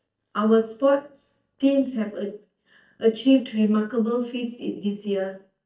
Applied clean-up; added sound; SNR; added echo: neural mask model DeepFilterNet 3.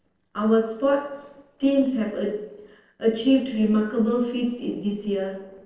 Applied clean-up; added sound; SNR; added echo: neural separator model SepFormer DNS4.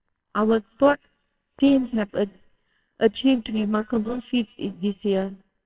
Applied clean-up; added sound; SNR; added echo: neural separator model SepFormer WHAMR!.